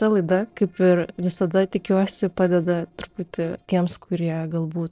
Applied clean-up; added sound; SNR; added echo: neural separator model SepFormer DNS4.